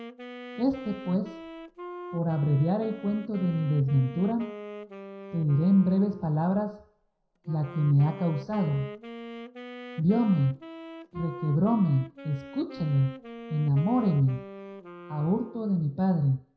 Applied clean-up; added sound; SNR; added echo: none; Wind instrument, woodwind instrument; 15 dB; reverberation time 0.5 s.